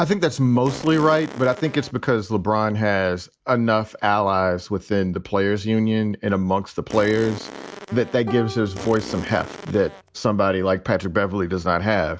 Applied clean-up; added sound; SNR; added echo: none; Plucked string instrument + Fart; 14 dB; none.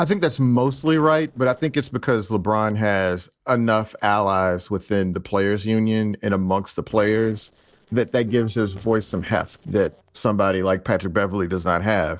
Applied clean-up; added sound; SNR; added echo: neural separator model SepFormer DNS4.